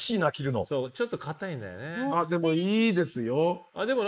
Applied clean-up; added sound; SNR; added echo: neural mask model Resemble Enhance denoiser.